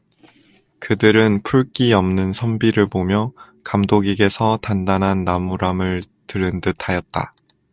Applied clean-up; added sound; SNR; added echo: none; none; none; none.